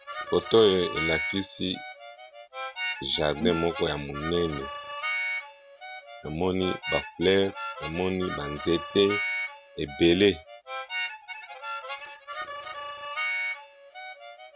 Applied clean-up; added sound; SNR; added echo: none; Harmonica; 7 dB; none.